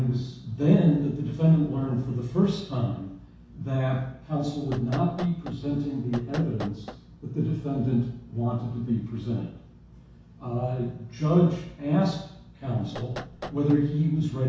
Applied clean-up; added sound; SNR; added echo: none; Knock; 14 dB; reverberation time 0.6 s.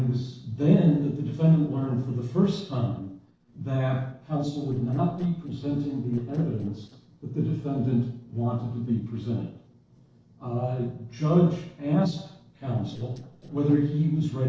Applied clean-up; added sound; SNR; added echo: neural separator model SepFormer DNS4.